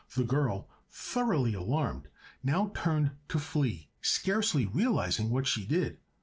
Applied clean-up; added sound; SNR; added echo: none; none; none; none.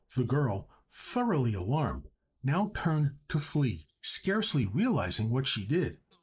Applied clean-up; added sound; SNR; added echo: neural mask model Resemble Enhance denoiser.